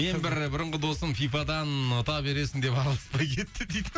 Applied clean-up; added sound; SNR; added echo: none; none; none; none.